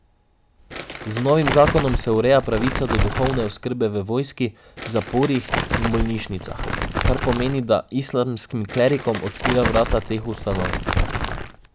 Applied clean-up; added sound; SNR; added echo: none; Crumpling, crinkling; 3 dB; none.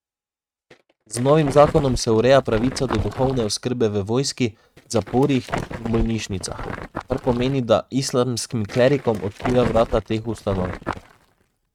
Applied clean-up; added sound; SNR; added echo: neural mask model RNNoise.